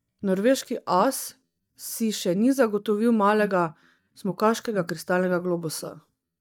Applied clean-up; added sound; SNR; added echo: neural mask model DeepFilterNet 3.